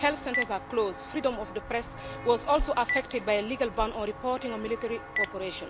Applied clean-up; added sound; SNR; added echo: none; Telephone + Walk, footsteps; 6 dB; none.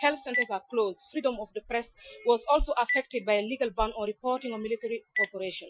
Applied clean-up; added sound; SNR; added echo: classical method Wiener filter.